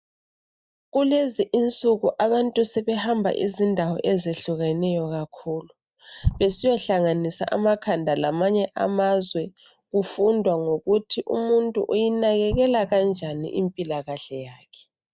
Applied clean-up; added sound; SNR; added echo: neural mask model DeepFilterNet 3.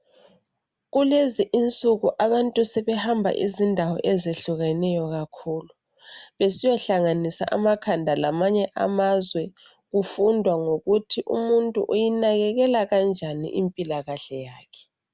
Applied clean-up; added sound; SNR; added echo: none; none; none; none.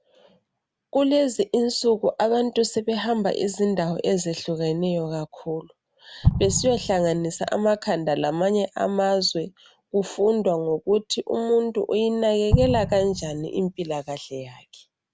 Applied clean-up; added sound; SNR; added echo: none; Explosion; 3 dB; none.